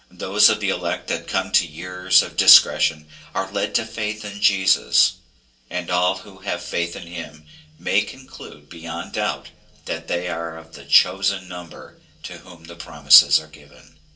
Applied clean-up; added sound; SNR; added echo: none; none; none; reverberation time 0.2 s.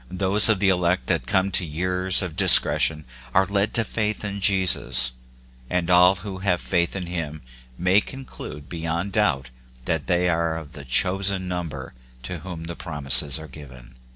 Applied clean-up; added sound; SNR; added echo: none; none; none; none.